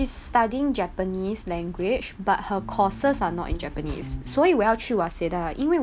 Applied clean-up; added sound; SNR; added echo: none; Bass guitar; 14 dB; none.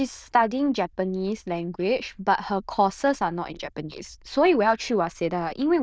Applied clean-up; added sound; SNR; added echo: neural diffusion model UNIVERSE++.